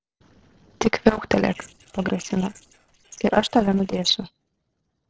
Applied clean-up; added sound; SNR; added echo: neural separator model SepFormer DNS4.